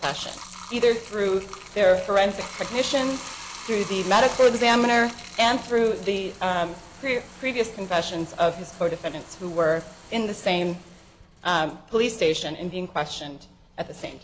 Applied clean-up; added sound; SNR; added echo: none; Bathtub (filling or washing); 17 dB; none.